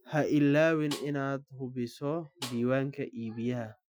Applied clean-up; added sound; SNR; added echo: classical method Wiener filter.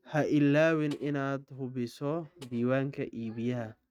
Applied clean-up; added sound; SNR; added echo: neural mask model RNNoise.